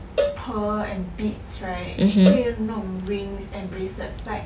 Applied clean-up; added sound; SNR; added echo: none; Cowbell; 7 dB; none.